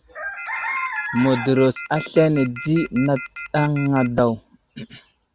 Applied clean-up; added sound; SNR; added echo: none; Telephone; 14 dB; none.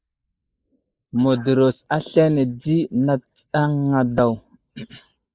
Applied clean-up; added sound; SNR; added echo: neural mask model Resemble Enhance denoiser.